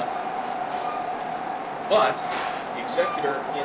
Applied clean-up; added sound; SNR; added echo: none; Train; 0 dB; none.